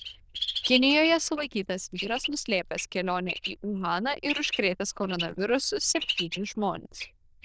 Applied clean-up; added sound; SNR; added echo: neural diffusion model UNIVERSE++.